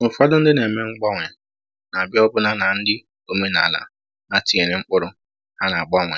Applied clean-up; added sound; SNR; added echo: none; none; none; none.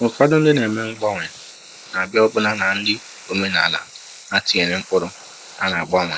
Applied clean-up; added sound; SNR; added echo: neural mask model Resemble Enhance denoiser.